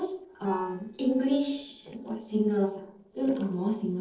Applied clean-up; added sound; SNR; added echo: neural separator model SepFormer DNS4.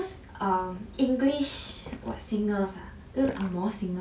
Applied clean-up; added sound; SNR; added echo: none; none; none; none.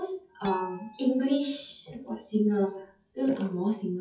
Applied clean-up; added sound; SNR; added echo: classical method WPE with log-MMSE.